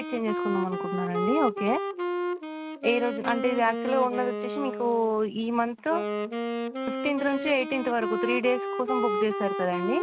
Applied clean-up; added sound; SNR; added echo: none; Wind instrument, woodwind instrument; 3 dB; none.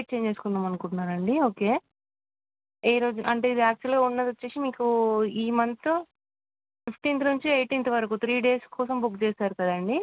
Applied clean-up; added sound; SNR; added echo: none; none; none; none.